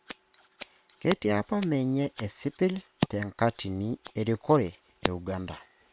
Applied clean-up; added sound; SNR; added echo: neural separator model SepFormer WHAM!.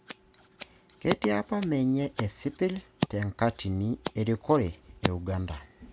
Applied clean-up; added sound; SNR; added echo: none; Scissors; 9 dB; none.